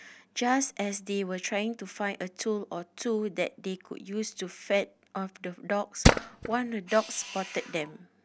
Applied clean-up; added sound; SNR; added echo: none; Tools; -3 dB; none.